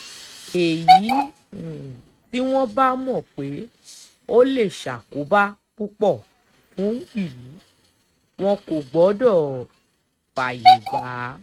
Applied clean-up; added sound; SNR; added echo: neural mask model RNNoise.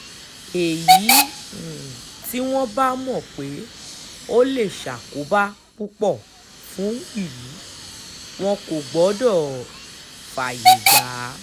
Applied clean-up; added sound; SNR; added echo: none; Hiss / Alarm / Train; -1 dB; none.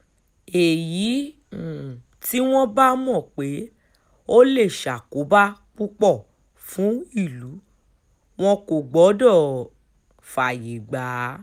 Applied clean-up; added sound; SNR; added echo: none; none; none; none.